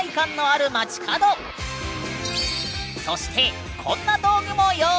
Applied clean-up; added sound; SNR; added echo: none; none; none; none.